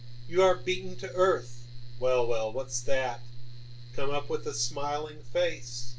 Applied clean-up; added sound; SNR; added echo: none; Mechanical fan; 18 dB; reverberation time 0.2 s.